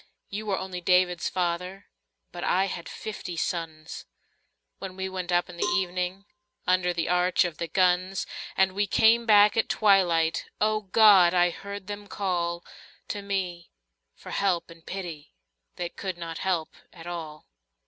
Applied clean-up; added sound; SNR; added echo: none; Cowbell; 11 dB; none.